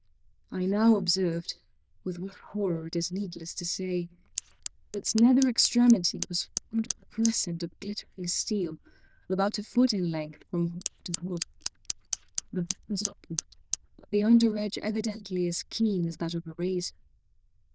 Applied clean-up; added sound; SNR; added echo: neural diffusion model UNIVERSE++.